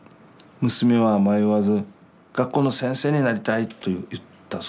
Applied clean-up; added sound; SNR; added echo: none; none; none; none.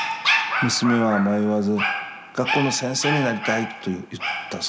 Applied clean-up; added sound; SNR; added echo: none; Dog; 3 dB; none.